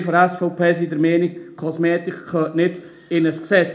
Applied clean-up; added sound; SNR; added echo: none; none; none; reverberation time 0.4 s.